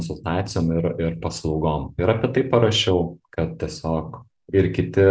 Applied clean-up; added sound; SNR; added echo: none; none; none; none.